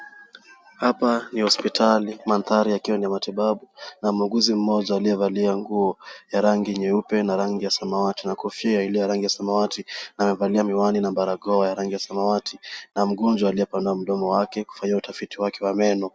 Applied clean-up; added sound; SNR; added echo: none; none; none; none.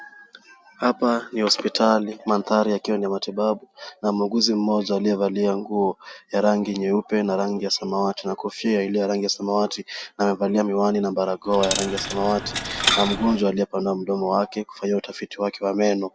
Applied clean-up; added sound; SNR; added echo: none; Coin (dropping); 4 dB; none.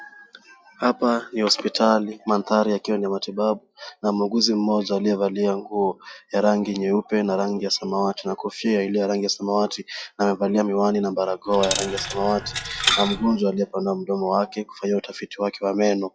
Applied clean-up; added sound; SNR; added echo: classical method log-MMSE.